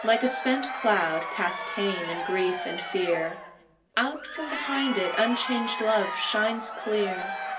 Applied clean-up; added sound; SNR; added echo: none; Crowd; 6 dB; reverberation time 0.3 s.